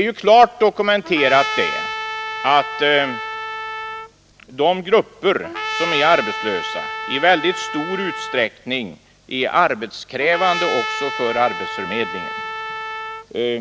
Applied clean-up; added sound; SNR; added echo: none; Trumpet; 7 dB; none.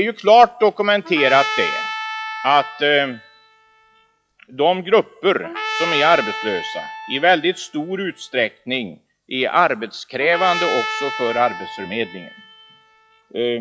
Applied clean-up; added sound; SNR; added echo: classical method log-MMSE.